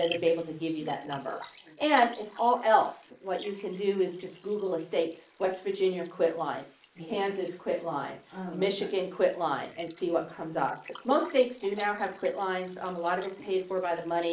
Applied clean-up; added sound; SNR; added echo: neural mask model Resemble Enhance denoiser.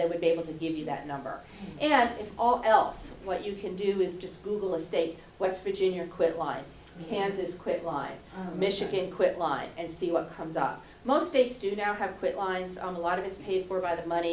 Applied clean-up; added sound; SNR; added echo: none; none; none; none.